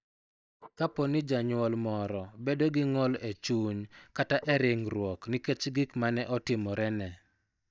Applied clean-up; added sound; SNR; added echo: neural mask model DeepFilterNet 3.